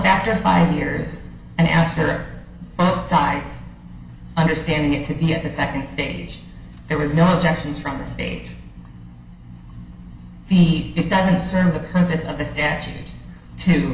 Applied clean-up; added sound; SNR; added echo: none; none; none; reverberation time 1.0 s.